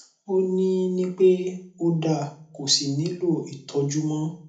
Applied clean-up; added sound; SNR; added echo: none; none; none; reverberation time 0.4 s.